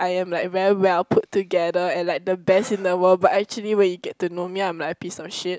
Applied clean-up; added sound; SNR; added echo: none; none; none; none.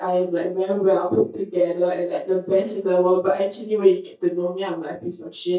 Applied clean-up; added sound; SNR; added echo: neural mask model DeepFilterNet 3.